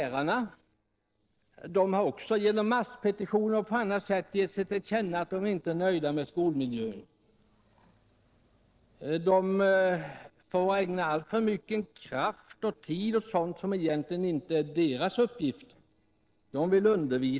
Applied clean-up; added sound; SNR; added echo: neural separator model SepFormer DNS4.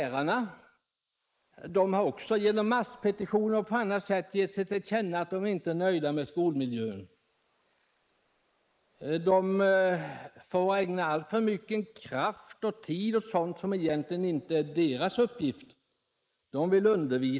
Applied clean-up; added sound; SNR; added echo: neural mask model Resemble Enhance denoiser.